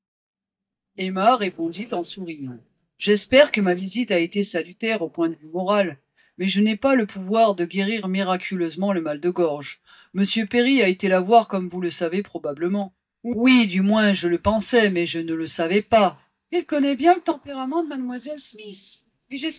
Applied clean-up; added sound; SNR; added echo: neural mask model DeepFilterNet 3.